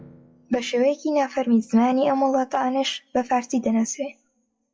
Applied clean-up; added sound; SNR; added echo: classical method WPE with log-MMSE.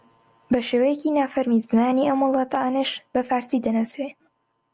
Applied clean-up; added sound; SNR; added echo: none; none; none; none.